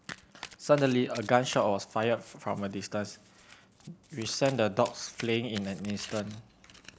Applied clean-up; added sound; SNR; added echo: none; Domestic sounds, home sounds; 19 dB; none.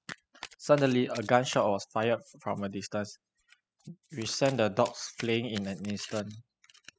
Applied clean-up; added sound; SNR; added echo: classical method spectral subtraction.